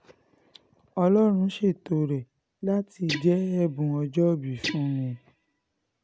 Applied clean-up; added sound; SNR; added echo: none; Guitar; 12 dB; none.